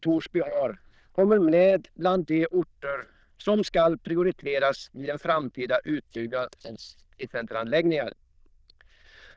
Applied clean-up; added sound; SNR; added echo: neural diffusion model UNIVERSE++.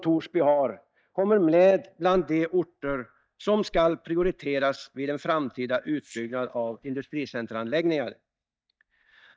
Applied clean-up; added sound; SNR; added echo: neural mask model DeepFilterNet 3.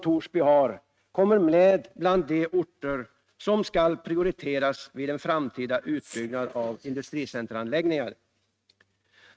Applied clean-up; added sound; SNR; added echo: neural mask model RNNoise.